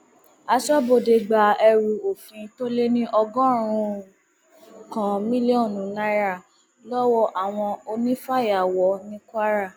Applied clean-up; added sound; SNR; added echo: none; none; none; none.